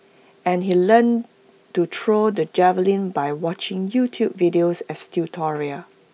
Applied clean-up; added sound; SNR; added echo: none; none; none; none.